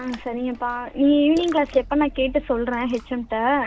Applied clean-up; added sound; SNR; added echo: none; Splash, splatter; 19 dB; none.